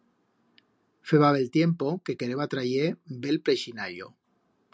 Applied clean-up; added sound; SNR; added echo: none; none; none; none.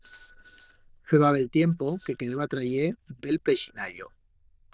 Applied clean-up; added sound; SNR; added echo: neural diffusion model UNIVERSE++.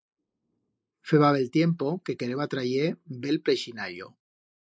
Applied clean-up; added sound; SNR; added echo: neural mask model Resemble Enhance denoiser.